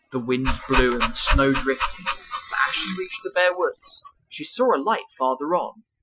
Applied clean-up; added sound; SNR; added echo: classical method Wiener filter.